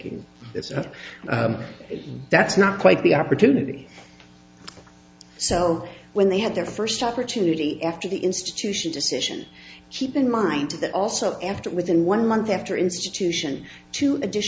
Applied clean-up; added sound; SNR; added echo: none; none; none; none.